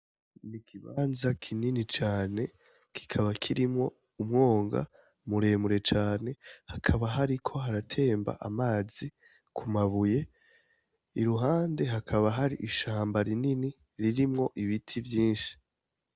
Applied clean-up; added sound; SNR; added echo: none; none; none; none.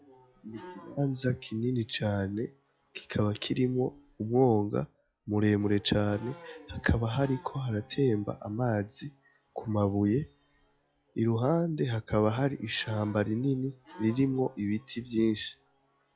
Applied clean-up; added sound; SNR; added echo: classical method log-MMSE.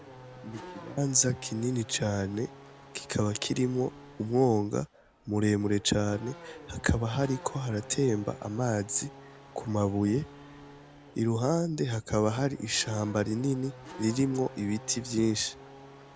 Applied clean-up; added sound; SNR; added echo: none; Race car, auto racing / Accelerating, revving, vroom; 18 dB; none.